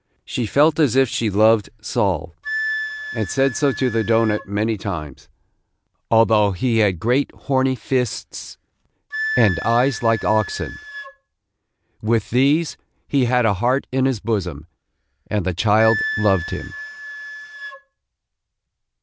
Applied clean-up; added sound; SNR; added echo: none; Wind instrument, woodwind instrument; 12 dB; none.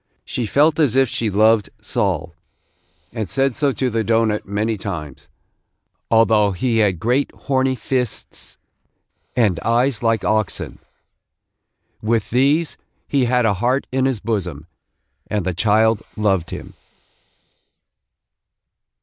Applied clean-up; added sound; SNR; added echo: neural mask model Resemble Enhance denoiser.